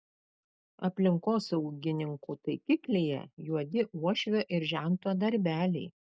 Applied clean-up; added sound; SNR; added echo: none; none; none; none.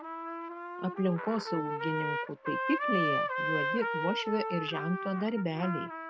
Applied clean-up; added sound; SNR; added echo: none; Trumpet; 1 dB; none.